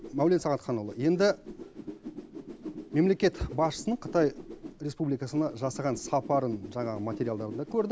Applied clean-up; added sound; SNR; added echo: none; Whoosh, swoosh, swish; 14 dB; none.